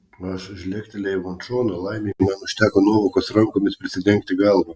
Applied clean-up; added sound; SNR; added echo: none; none; none; none.